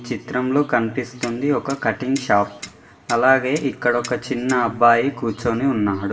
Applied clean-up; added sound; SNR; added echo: none; Clock; 19 dB; reverberation time 1.0 s.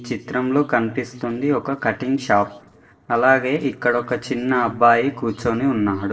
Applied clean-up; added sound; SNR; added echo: neural separator model SepFormer DNS4.